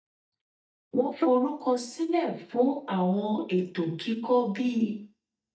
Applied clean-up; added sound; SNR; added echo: neural mask model DeepFilterNet 3.